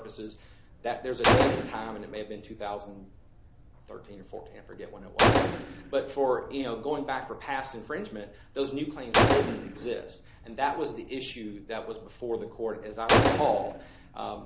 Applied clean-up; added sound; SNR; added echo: none; Gunshot, gunfire; -3 dB; none.